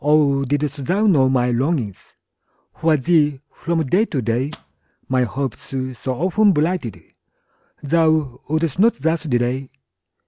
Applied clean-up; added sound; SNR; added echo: none; Rattle (instrument); 7 dB; none.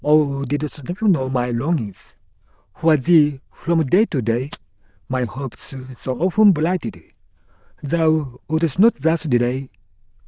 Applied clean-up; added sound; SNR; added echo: neural diffusion model UNIVERSE++.